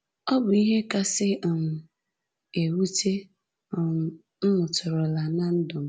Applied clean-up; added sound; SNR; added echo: none; none; none; none.